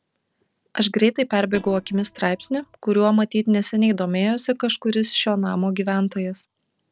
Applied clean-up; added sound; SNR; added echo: neural separator model SepFormer DNS4.